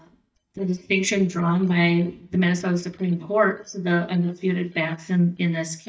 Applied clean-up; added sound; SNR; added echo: neural mask model DeepFilterNet 3.